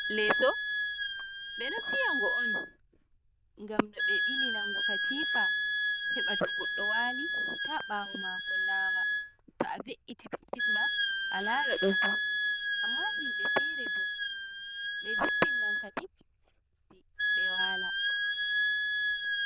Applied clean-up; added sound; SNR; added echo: neural diffusion model UNIVERSE++.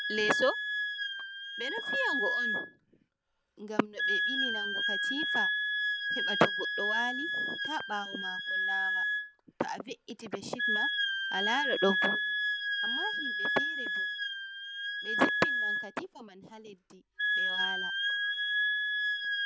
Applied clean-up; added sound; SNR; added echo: none; Wind instrument, woodwind instrument; -4 dB; none.